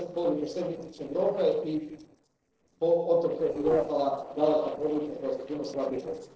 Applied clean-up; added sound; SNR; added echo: neural separator model SepFormer DNS4.